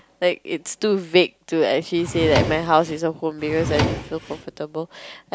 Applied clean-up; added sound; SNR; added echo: none; Drawer open or close; 5 dB; none.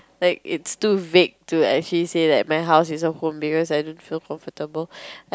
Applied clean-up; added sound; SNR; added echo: none; none; none; none.